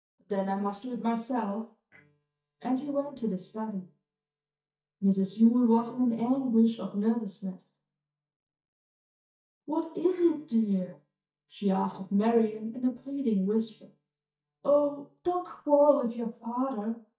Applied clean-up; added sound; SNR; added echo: neural mask model DeepFilterNet 3.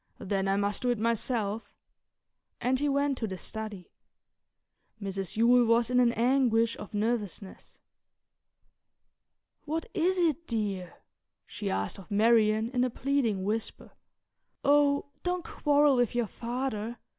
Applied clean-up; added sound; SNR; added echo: none; none; none; none.